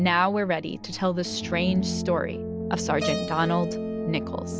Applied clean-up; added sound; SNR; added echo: none; Keyboard (musical); 14 dB; none.